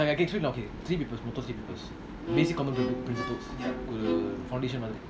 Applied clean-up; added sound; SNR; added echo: none; Bowed string instrument; 2 dB; none.